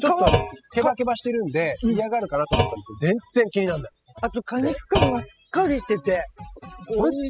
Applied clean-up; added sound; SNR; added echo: classical method spectral subtraction.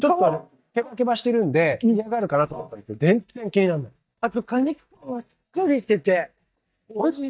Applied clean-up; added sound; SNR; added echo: neural mask model DeepFilterNet 3.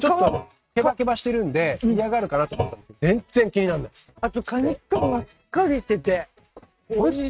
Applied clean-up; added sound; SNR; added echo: neural mask model RNNoise.